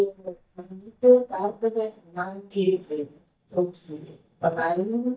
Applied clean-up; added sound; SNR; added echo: neural mask model DeepFilterNet 3.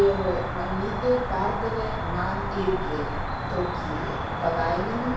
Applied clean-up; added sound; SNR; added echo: none; Cricket; 1 dB; reverberation time 0.6 s.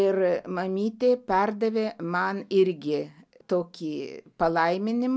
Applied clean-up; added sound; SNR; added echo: none; none; none; none.